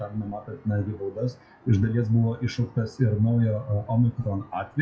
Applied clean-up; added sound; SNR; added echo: classical method WPE with log-MMSE.